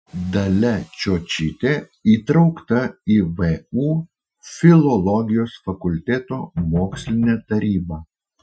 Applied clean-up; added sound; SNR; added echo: classical method Wiener filter.